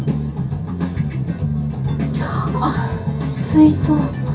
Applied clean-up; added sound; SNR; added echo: none; none; none; reverberation time 0.3 s.